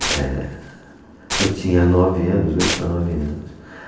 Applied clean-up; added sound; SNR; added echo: none; Tearing; 8 dB; reverberation time 0.9 s.